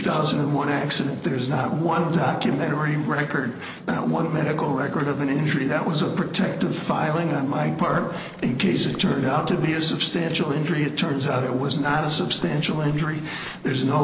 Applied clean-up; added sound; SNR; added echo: neural separator model SepFormer DNS4.